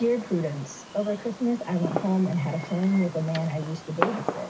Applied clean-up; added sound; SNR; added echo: none; Fireworks; 8 dB; reverberation time 0.4 s.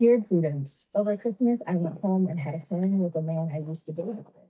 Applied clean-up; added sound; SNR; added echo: neural mask model DeepFilterNet 3.